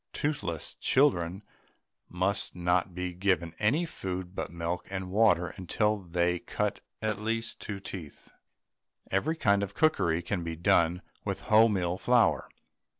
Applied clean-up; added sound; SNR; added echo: neural separator model SepFormer DNS4.